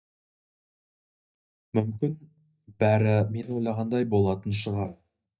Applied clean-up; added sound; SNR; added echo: neural mask model DeepFilterNet 3.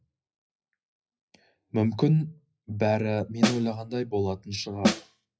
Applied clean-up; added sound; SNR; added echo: classical method WPE with log-MMSE.